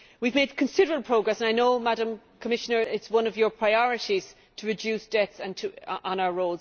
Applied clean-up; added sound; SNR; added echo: none; none; none; none.